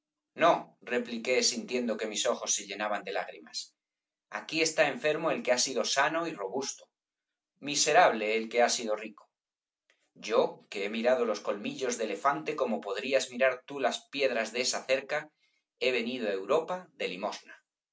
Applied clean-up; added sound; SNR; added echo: none; none; none; none.